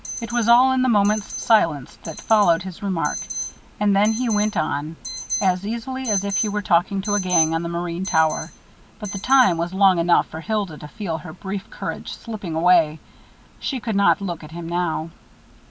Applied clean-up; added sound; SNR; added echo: none; Alarm; 12 dB; none.